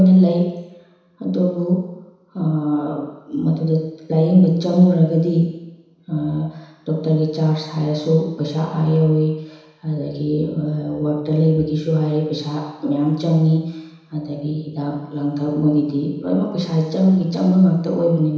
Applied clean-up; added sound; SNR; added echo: none; none; none; reverberation time 1.0 s.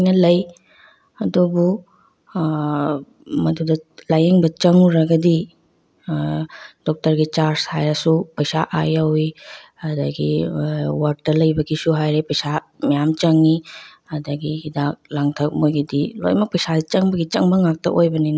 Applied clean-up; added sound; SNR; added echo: none; none; none; none.